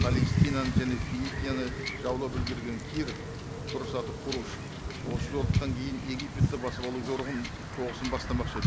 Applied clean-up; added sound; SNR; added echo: none; Wind / Ocean / Boat, Water vehicle; -3 dB; none.